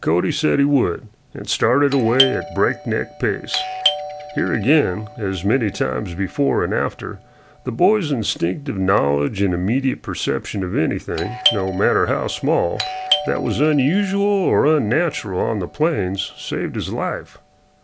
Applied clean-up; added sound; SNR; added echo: none; Doorbell; 11 dB; none.